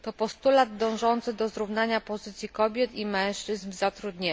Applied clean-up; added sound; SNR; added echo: none; none; none; none.